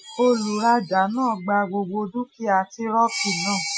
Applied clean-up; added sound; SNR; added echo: classical method Wiener filter.